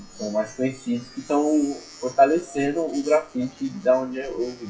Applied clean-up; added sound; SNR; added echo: classical method WPE with log-MMSE.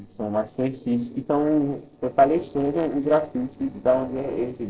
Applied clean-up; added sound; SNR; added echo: neural separator model SepFormer DNS4.